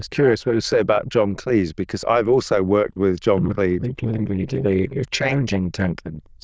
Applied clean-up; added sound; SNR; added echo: neural diffusion model UNIVERSE++.